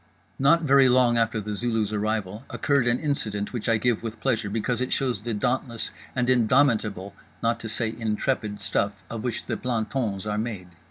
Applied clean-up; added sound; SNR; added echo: none; none; none; none.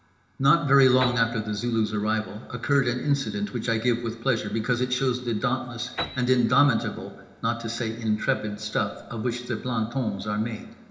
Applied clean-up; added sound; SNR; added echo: none; Piano; 19 dB; reverberation time 0.8 s.